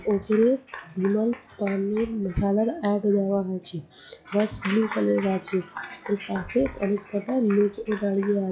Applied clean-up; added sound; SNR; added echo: classical method log-MMSE.